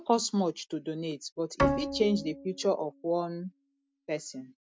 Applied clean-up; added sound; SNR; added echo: none; Bowed string instrument; 3 dB; none.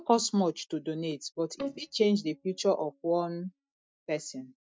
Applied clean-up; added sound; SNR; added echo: neural mask model DeepFilterNet 3.